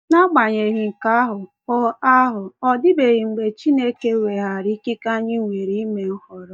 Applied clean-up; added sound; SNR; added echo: neural mask model DeepFilterNet 3.